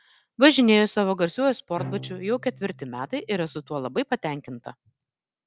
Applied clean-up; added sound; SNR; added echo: none; Bowed string instrument; 17 dB; none.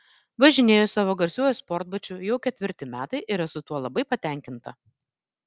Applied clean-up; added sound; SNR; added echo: none; none; none; none.